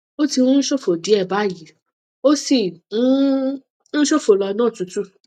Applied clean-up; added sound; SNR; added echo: none; none; none; none.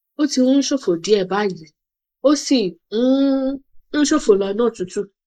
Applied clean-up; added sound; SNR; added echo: neural mask model Resemble Enhance denoiser.